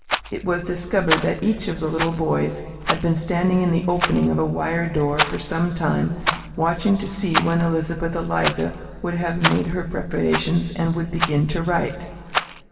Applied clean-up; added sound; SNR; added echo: none; Rattle; 7 dB; reverberation time 2.0 s.